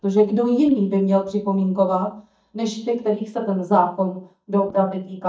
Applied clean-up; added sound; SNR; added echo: neural mask model DeepFilterNet 3.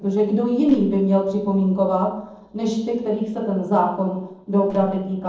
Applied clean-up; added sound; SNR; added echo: neural separator model SepFormer DNS4.